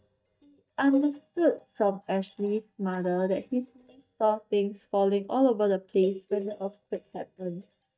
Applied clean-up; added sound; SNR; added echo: neural mask model DeepFilterNet 3.